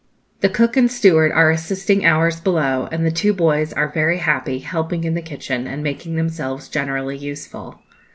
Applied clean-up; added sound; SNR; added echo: none; none; none; none.